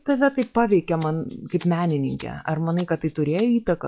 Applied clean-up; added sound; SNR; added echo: classical method log-MMSE.